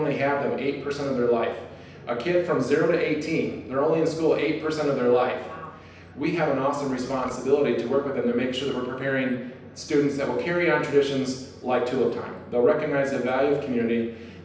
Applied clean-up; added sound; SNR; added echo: none; Burping, eructation; 18 dB; reverberation time 0.9 s.